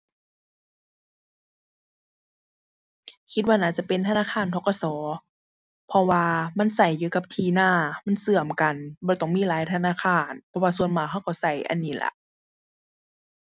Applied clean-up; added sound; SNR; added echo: none; none; none; none.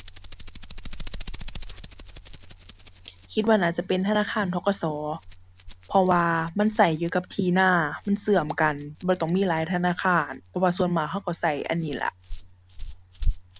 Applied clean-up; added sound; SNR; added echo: none; Rattle; 10 dB; none.